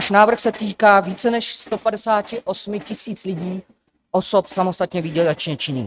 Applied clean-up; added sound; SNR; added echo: neural mask model RNNoise.